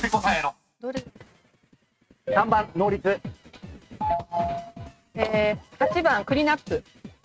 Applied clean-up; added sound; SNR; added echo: neural mask model RNNoise.